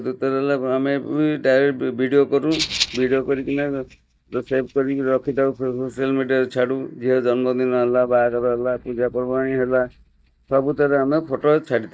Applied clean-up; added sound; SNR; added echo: neural mask model DeepFilterNet 3.